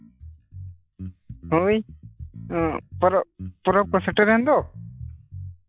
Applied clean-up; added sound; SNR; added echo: classical method log-MMSE.